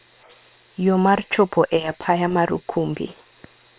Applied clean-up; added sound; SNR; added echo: neural separator model SepFormer WHAM!.